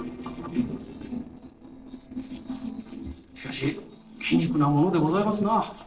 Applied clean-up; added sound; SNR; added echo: neural separator model SepFormer DNS4.